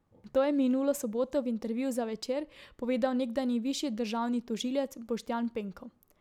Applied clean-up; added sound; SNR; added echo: none; none; none; none.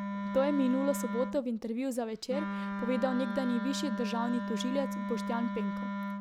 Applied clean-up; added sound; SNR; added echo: none; Wind instrument, woodwind instrument; 3 dB; none.